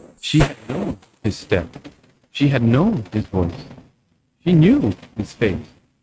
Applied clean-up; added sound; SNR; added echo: neural mask model RNNoise.